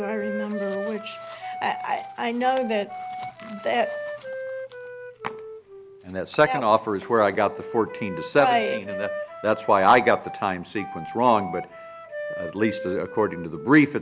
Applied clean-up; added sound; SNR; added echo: none; Wind instrument, woodwind instrument; 11 dB; none.